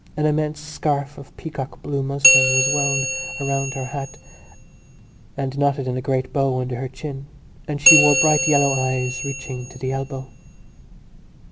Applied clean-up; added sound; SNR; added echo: none; Bell; -2 dB; none.